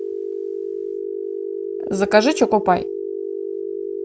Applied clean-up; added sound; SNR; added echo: none; Telephone; 4 dB; none.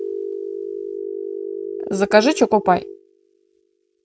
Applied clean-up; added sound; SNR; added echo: neural mask model RNNoise.